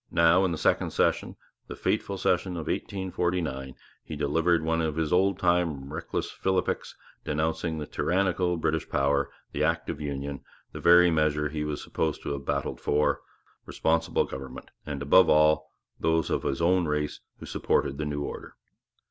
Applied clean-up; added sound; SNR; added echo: none; none; none; none.